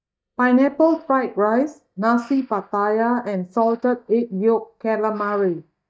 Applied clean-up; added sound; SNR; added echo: neural mask model DeepFilterNet 3.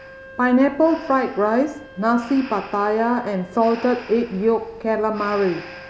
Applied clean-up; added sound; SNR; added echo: none; Breathing + Wind instrument, woodwind instrument; 19 dB; none.